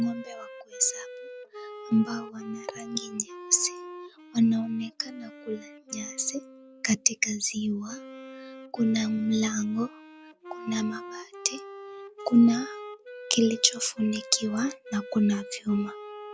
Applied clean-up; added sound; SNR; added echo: none; Wind instrument, woodwind instrument; 15 dB; none.